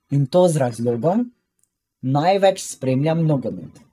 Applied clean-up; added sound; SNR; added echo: neural mask model DeepFilterNet 3.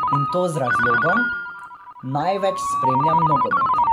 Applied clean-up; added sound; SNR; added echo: none; Ringtone; -4 dB; none.